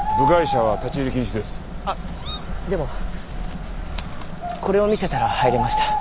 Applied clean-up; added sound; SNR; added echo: none; Bird; 1 dB; none.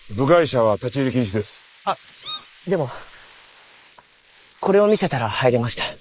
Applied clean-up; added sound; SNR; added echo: neural mask model Resemble Enhance denoiser.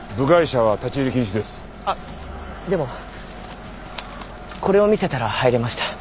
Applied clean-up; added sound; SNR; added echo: none; none; none; none.